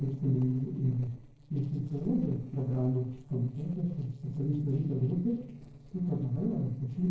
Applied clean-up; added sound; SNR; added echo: neural separator model SepFormer DNS4.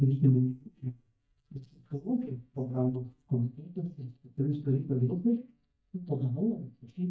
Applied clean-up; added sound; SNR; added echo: neural mask model DeepFilterNet 3.